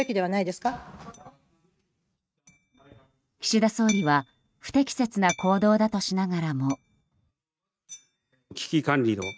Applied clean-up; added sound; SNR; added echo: neural mask model RNNoise.